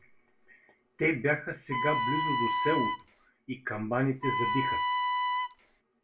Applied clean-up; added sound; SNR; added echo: none; Wind instrument, woodwind instrument; -3 dB; reverberation time 0.2 s.